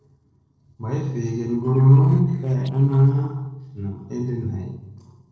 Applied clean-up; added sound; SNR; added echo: neural separator model SepFormer DNS4.